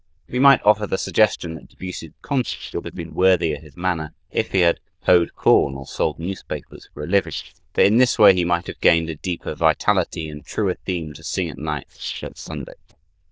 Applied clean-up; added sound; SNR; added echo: neural diffusion model UNIVERSE++.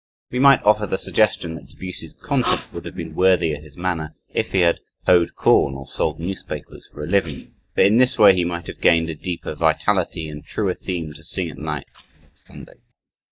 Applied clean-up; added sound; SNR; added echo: neural mask model DeepFilterNet 3.